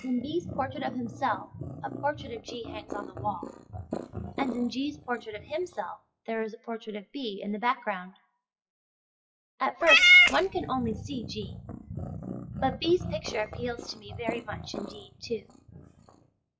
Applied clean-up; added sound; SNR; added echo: classical method WPE with log-MMSE.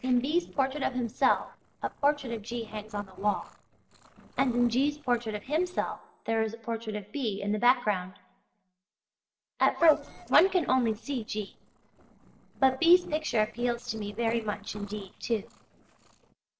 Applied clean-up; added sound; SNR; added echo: neural separator model SepFormer DNS4.